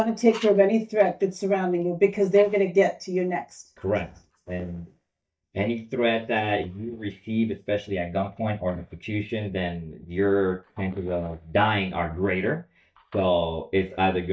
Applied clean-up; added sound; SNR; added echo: neural mask model DeepFilterNet 3.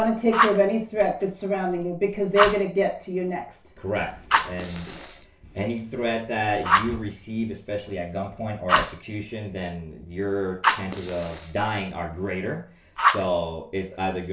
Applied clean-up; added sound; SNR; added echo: none; Fire; 2 dB; reverberation time 0.3 s.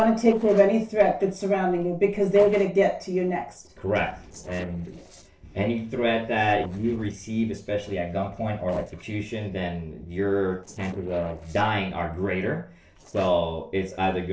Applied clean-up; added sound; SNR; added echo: neural separator model SepFormer DNS4.